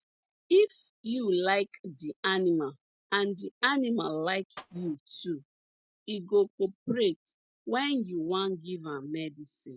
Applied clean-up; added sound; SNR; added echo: neural mask model RNNoise.